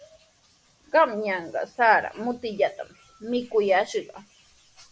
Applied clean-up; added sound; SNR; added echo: none; none; none; none.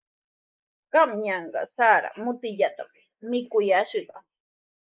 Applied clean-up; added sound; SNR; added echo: neural mask model Resemble Enhance denoiser.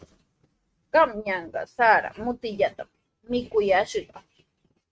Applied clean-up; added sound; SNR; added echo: neural mask model RNNoise.